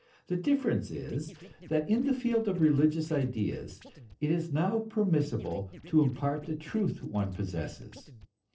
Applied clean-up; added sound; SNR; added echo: neural separator model SepFormer DNS4.